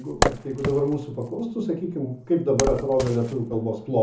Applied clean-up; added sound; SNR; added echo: none; Wood; 6 dB; reverberation time 0.6 s.